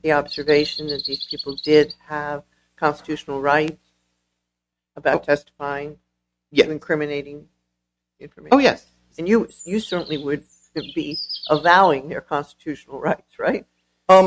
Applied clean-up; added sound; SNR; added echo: neural mask model RNNoise.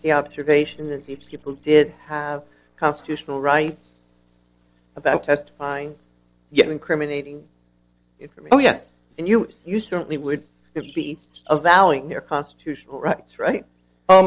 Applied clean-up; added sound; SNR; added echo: neural separator model SepFormer DNS4.